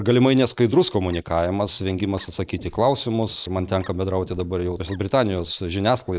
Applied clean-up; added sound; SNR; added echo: neural mask model Resemble Enhance denoiser.